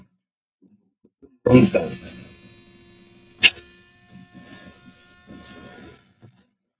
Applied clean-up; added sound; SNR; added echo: neural mask model DeepFilterNet 3.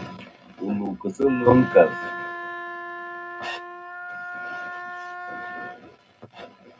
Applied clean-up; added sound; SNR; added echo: none; Wind instrument, woodwind instrument; 10 dB; reverberation time 0.2 s.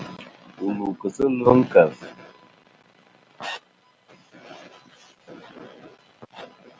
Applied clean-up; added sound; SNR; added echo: none; none; none; none.